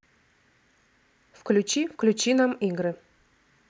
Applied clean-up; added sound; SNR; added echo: none; none; none; none.